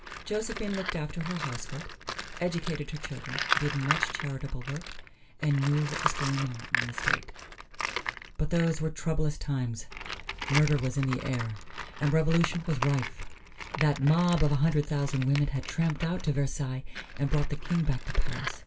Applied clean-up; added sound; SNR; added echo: none; Tools; 8 dB; reverberation time 0.2 s.